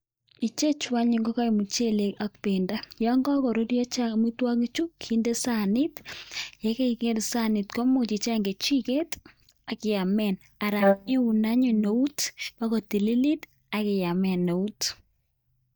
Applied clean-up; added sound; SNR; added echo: neural mask model DeepFilterNet 3.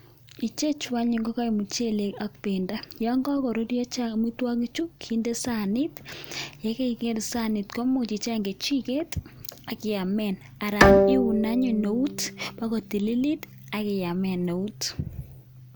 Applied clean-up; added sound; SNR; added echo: none; Bowed string instrument; -2 dB; none.